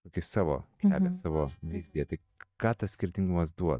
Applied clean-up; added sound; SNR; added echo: neural mask model DeepFilterNet 3.